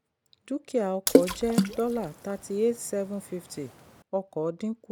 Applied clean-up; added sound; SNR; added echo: none; Water / Splash, splatter; -1 dB; none.